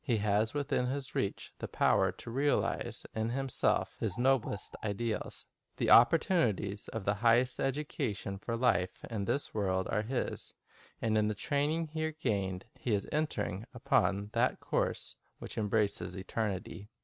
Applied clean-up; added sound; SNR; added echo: neural mask model RNNoise.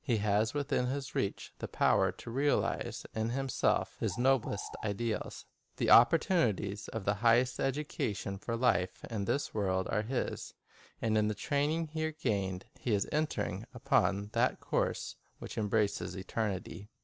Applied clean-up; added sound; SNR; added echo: none; Bird; 15 dB; none.